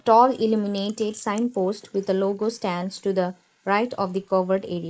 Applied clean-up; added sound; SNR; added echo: neural mask model Resemble Enhance denoiser.